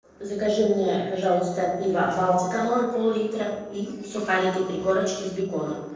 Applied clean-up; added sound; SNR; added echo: neural separator model SepFormer DNS4.